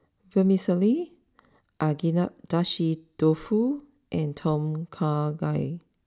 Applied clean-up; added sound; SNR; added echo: none; none; none; none.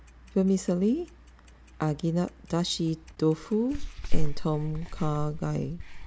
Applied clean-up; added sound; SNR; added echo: none; Clock; 0 dB; none.